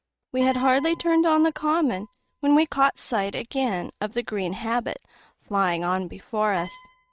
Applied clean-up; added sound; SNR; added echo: neural mask model RNNoise.